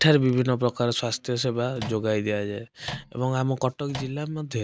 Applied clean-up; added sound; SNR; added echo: none; Microwave oven; 15 dB; none.